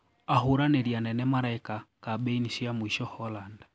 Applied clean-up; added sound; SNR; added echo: none; none; none; none.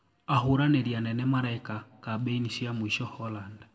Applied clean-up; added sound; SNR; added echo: none; none; none; reverberation time 0.9 s.